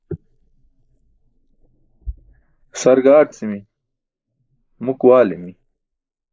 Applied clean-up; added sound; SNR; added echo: neural mask model Resemble Enhance denoiser.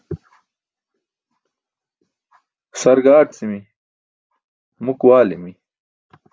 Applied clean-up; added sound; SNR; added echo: none; none; none; none.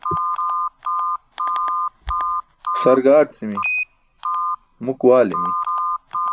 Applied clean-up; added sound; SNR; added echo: none; Telephone; 2 dB; none.